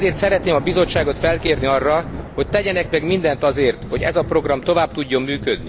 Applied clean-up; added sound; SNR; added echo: none; Thunder / Rain; 10 dB; none.